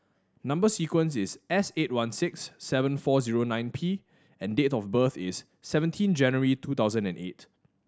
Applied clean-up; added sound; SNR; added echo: none; none; none; none.